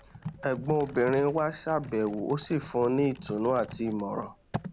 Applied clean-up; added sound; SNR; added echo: none; Typing; 14 dB; none.